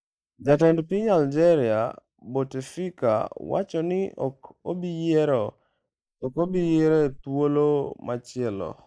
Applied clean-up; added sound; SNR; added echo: neural mask model Resemble Enhance denoiser.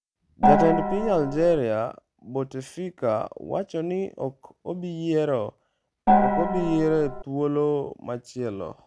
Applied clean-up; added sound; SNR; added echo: none; Gong; -4 dB; none.